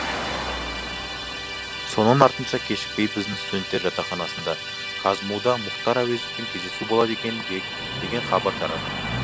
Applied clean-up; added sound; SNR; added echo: none; Musical instrument + Car passing by; 5 dB; none.